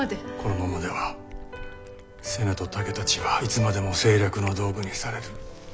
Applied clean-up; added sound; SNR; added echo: none; Cat; 15 dB; none.